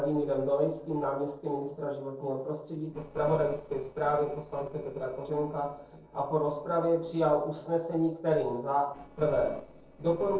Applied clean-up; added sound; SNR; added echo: neural separator model SepFormer DNS4.